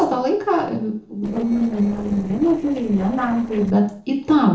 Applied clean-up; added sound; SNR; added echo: neural separator model SepFormer DNS4.